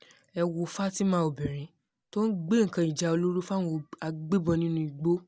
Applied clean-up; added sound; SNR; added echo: none; none; none; none.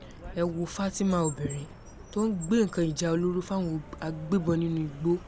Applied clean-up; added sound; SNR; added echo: none; Car; 15 dB; none.